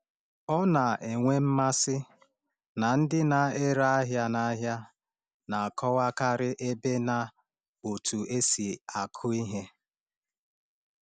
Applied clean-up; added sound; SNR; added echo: none; none; none; none.